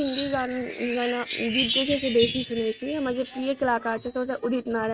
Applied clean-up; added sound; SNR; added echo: neural mask model RNNoise.